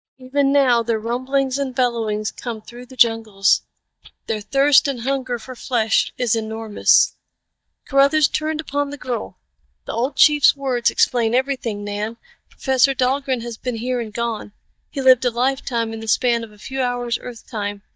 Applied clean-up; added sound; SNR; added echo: neural mask model DeepFilterNet 3.